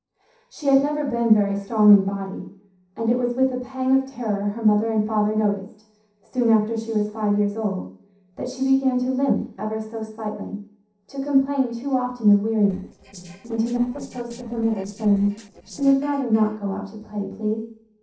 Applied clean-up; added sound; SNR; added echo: neural separator model SepFormer DNS4.